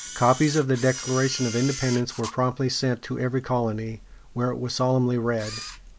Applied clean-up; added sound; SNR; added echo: none; Camera; 14 dB; none.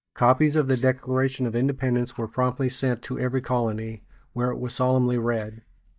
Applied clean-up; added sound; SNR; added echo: neural mask model DeepFilterNet 3.